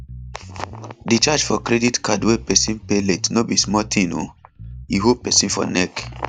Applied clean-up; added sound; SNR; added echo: none; Bass guitar; 16 dB; none.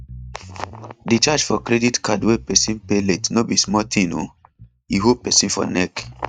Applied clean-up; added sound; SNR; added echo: neural mask model RNNoise.